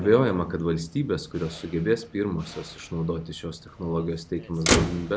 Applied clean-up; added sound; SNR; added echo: none; Motor vehicle (road); 6 dB; none.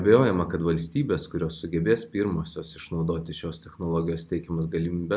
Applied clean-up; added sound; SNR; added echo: none; none; none; none.